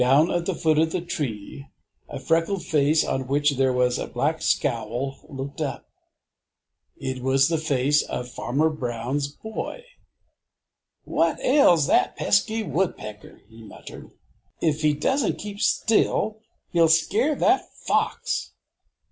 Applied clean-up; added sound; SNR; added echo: none; none; none; none.